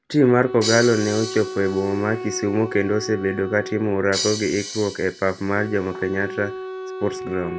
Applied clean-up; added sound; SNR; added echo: none; Crash cymbal + Wind instrument, woodwind instrument; 9 dB; none.